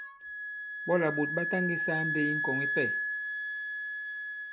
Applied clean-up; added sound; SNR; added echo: none; Wind instrument, woodwind instrument; -1 dB; none.